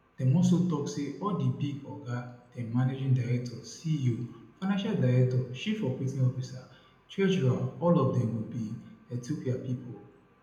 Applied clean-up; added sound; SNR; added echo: none; none; none; reverberation time 0.7 s.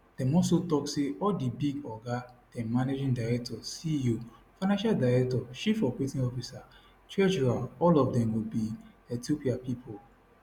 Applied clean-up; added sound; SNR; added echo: none; none; none; none.